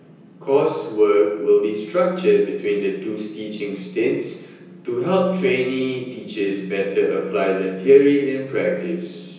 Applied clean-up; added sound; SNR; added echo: none; none; none; reverberation time 0.9 s.